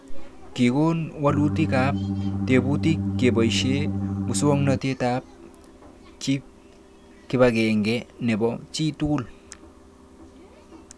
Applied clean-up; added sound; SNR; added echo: none; Organ; 1 dB; none.